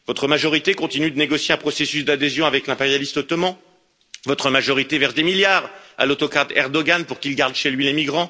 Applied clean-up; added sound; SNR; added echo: none; none; none; none.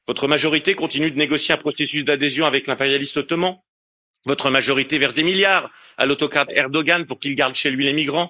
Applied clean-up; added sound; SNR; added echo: neural mask model Resemble Enhance denoiser.